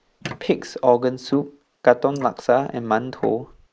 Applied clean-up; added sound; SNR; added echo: neural mask model Resemble Enhance denoiser.